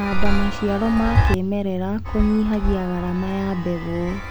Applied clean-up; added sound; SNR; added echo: none; Chime; 4 dB; none.